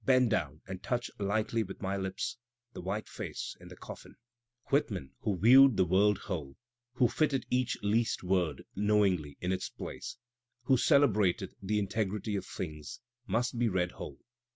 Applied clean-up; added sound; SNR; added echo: none; none; none; none.